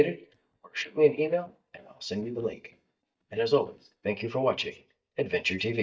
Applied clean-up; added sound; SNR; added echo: neural mask model DeepFilterNet 3.